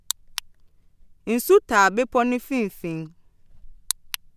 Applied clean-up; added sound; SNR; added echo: none; none; none; none.